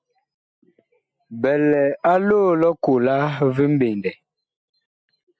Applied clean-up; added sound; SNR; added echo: none; none; none; none.